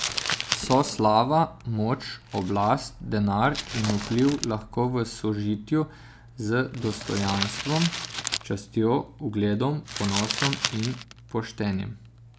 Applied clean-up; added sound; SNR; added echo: none; Crumpling, crinkling; 9 dB; none.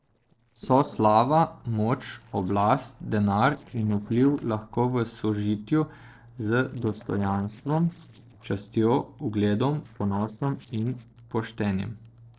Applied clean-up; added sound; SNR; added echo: neural separator model SepFormer DNS4.